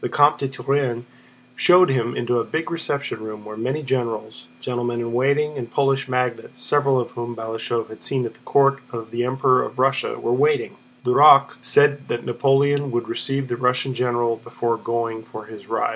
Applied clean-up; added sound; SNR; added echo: none; none; none; none.